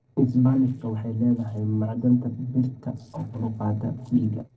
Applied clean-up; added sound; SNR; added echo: neural separator model SepFormer DNS4.